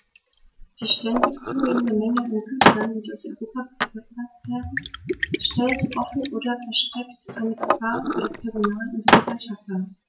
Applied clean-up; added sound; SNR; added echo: none; Liquid; -1 dB; none.